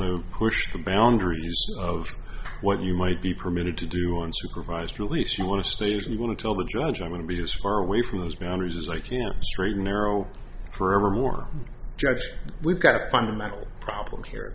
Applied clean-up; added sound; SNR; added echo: none; none; none; none.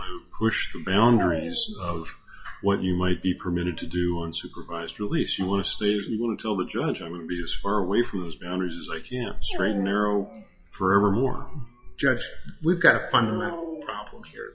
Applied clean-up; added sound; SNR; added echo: classical method WPE with log-MMSE.